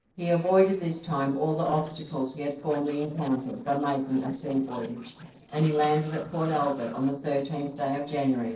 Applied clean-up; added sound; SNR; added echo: neural separator model SepFormer DNS4.